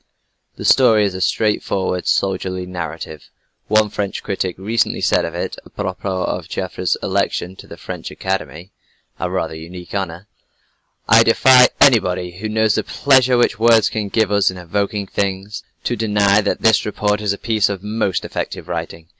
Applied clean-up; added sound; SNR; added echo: none; none; none; none.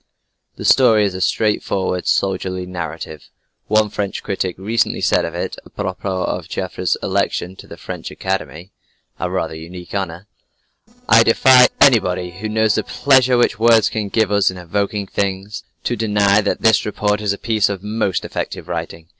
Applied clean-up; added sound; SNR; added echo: neural separator model SepFormer DNS4.